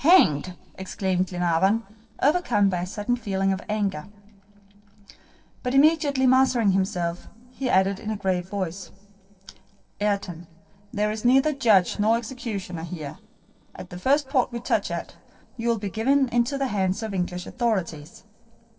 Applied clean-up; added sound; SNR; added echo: neural separator model SepFormer DNS4.